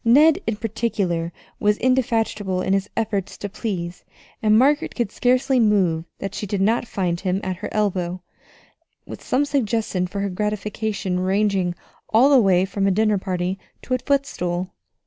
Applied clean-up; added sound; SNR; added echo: none; none; none; none.